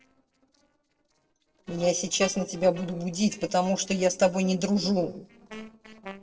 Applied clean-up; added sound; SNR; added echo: neural separator model SepFormer DNS4.